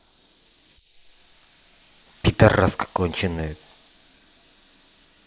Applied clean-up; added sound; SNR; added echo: neural mask model Resemble Enhance denoiser.